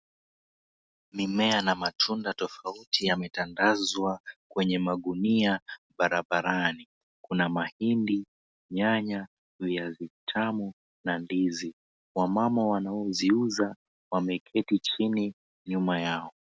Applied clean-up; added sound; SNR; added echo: none; none; none; none.